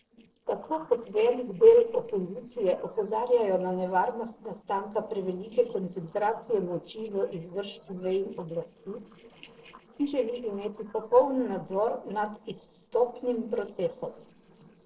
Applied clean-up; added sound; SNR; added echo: neural separator model SepFormer DNS4.